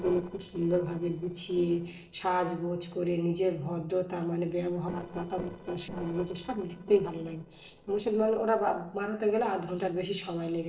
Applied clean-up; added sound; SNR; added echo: neural separator model SepFormer DNS4.